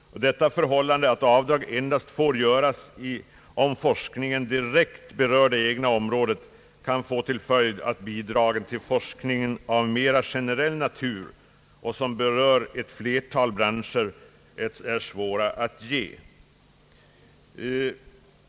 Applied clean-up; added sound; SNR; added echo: none; none; none; none.